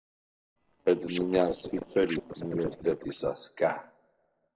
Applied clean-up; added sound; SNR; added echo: neural separator model SepFormer DNS4.